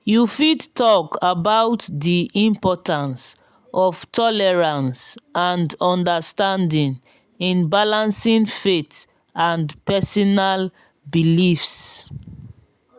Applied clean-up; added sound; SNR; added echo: none; none; none; none.